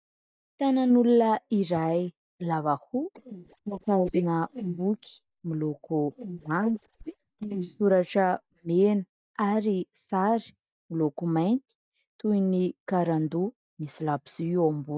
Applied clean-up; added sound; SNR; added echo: neural mask model DeepFilterNet 3.